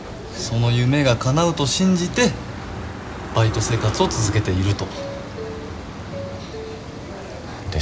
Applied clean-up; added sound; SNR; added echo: none; Subway, metro, underground + Car passing by; 13 dB; none.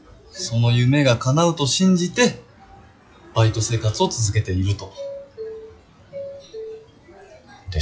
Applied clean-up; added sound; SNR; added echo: classical method log-MMSE.